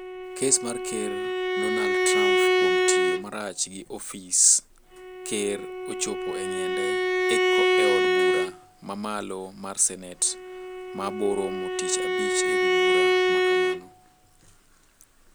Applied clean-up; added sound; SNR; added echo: none; Bowed string instrument; -5 dB; none.